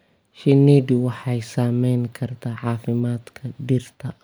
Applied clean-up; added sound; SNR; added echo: none; none; none; none.